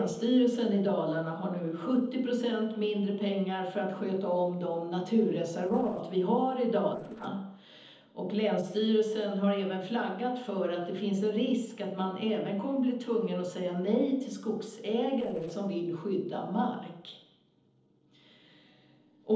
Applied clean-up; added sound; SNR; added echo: neural separator model SepFormer DNS4.